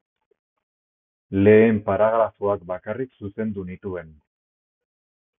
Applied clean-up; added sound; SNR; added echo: none; none; none; none.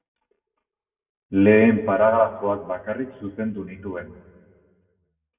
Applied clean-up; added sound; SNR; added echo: none; none; none; reverberation time 1.1 s.